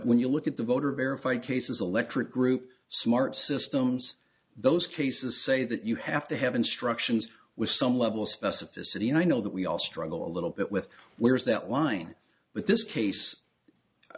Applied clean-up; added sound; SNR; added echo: none; none; none; none.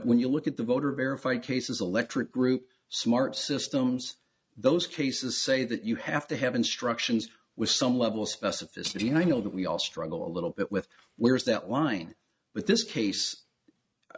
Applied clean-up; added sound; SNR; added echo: neural mask model RNNoise.